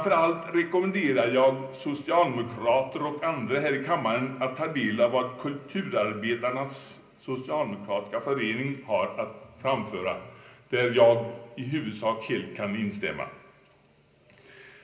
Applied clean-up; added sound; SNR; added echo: none; none; none; reverberation time 0.5 s.